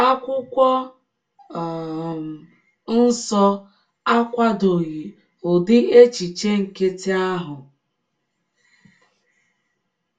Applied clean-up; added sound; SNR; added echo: none; none; none; reverberation time 0.2 s.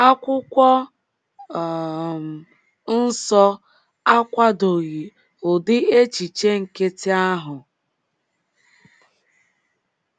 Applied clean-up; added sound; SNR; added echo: none; none; none; none.